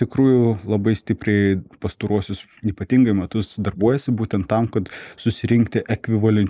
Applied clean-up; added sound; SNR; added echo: neural mask model Resemble Enhance denoiser.